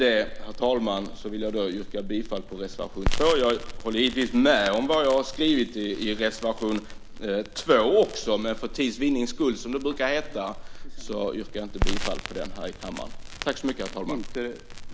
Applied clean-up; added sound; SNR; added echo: none; Crackle; 6 dB; none.